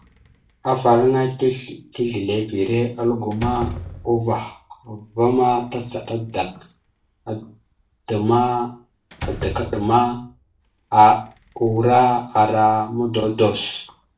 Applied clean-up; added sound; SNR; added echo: none; Slam; 18 dB; reverberation time 0.3 s.